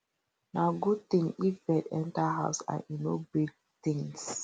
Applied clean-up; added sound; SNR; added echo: none; none; none; none.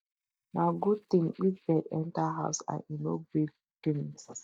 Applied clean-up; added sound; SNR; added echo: neural mask model DeepFilterNet 3.